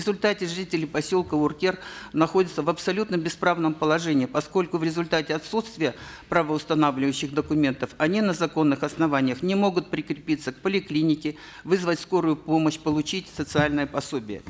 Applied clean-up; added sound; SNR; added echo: none; none; none; none.